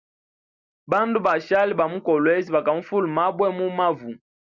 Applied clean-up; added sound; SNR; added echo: none; none; none; none.